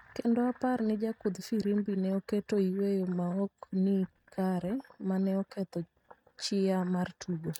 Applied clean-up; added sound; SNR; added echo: neural mask model RNNoise.